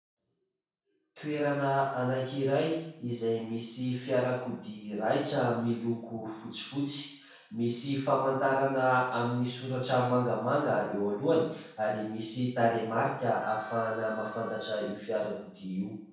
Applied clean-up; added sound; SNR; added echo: none; Wind instrument, woodwind instrument; 16 dB; reverberation time 0.7 s.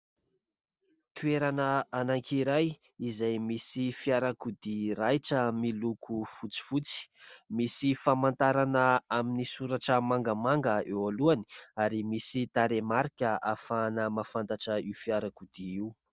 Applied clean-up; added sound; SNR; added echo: none; none; none; none.